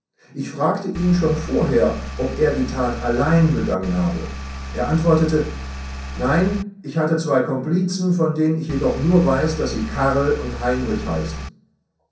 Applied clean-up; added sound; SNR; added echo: none; Engine; 9 dB; reverberation time 0.6 s.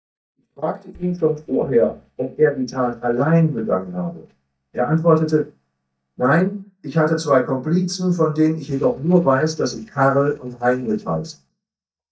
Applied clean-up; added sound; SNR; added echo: neural mask model DeepFilterNet 3.